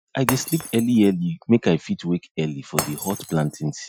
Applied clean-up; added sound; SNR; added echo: classical method Wiener filter.